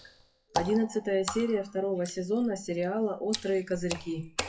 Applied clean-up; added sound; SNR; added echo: classical method WPE with log-MMSE.